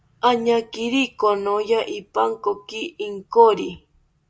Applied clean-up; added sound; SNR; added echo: none; none; none; none.